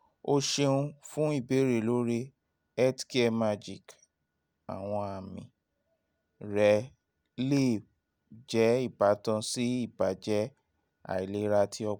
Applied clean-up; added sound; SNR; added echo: none; none; none; none.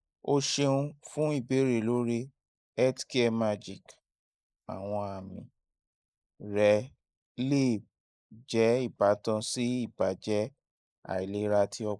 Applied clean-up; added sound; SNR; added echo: neural mask model Resemble Enhance denoiser.